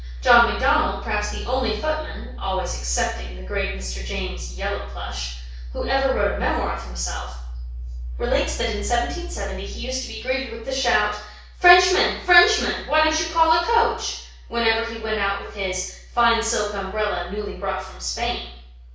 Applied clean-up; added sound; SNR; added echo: none; none; none; reverberation time 0.6 s.